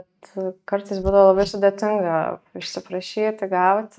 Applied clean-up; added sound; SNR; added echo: neural mask model RNNoise.